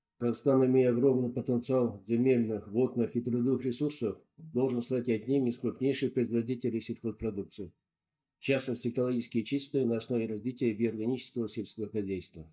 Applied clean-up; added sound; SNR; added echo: neural mask model DeepFilterNet 3.